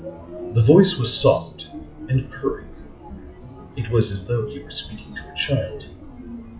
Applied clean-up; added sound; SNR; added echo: classical method WPE with log-MMSE.